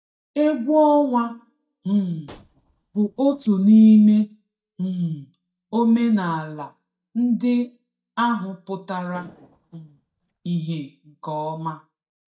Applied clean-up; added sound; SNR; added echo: neural mask model DeepFilterNet 3.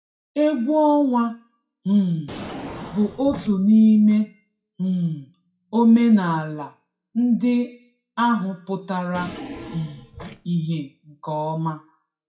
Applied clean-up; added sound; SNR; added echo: classical method WPE with log-MMSE.